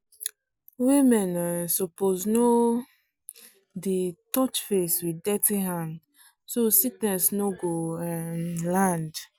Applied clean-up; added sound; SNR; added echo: none; none; none; none.